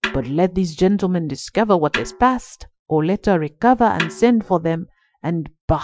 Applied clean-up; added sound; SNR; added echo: classical method Wiener filter.